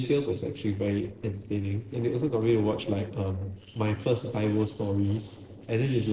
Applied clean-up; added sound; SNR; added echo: neural separator model SepFormer DNS4.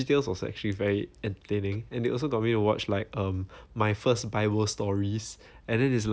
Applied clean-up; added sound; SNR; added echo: none; none; none; none.